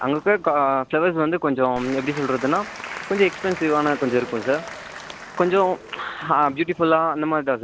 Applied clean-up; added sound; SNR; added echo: none; Applause / Crowd; 15 dB; none.